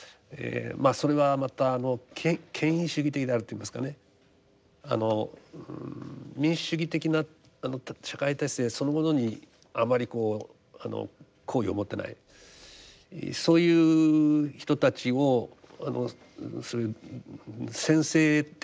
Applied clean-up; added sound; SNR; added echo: none; none; none; none.